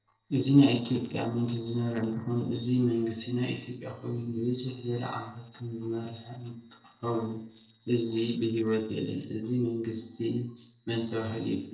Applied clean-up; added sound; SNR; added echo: neural separator model SepFormer DNS4.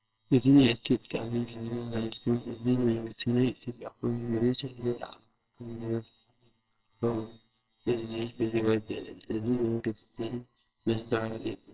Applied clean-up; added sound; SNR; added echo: neural separator model SepFormer WHAMR!.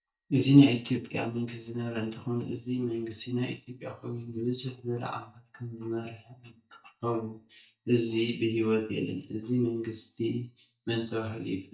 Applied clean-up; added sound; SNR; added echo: neural mask model DeepFilterNet 3.